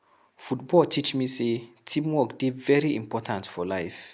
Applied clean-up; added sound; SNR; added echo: none; none; none; none.